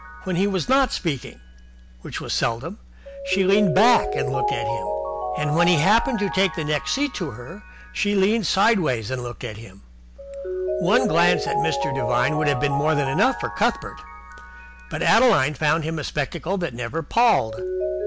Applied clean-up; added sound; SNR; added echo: none; Mallet percussion; 6 dB; none.